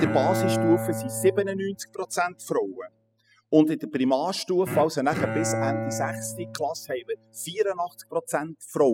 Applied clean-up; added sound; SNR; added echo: classical method spectral subtraction.